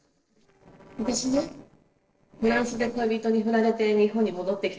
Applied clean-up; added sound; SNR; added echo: neural separator model SepFormer DNS4.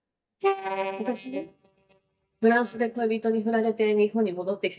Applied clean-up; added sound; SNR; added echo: neural mask model DeepFilterNet 3.